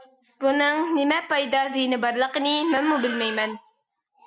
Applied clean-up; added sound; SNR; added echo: none; none; none; none.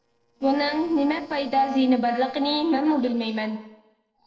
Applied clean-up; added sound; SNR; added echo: neural separator model SepFormer DNS4.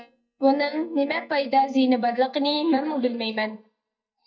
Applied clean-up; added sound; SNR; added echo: neural mask model DeepFilterNet 3.